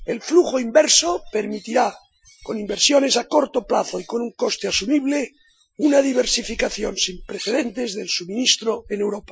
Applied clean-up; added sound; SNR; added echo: classical method Wiener filter.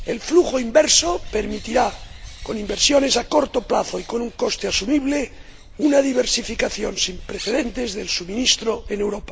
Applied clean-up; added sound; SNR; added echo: none; Bird; 15 dB; none.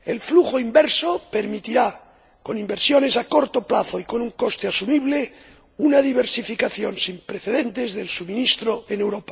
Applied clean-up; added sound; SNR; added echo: none; none; none; none.